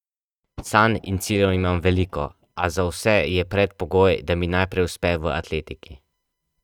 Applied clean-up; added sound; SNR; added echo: neural mask model RNNoise.